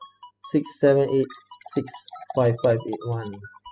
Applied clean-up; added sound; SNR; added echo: classical method spectral subtraction.